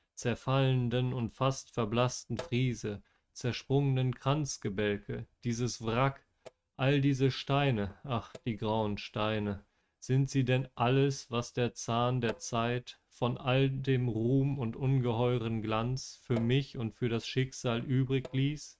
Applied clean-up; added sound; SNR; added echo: neural mask model RNNoise.